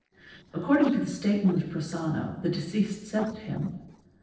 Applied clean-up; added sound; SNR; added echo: neural separator model SepFormer DNS4.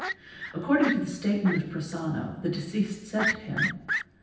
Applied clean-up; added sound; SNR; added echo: none; Fowl; 6 dB; reverberation time 0.9 s.